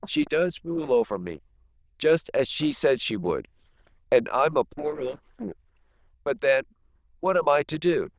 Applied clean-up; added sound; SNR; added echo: neural diffusion model UNIVERSE++.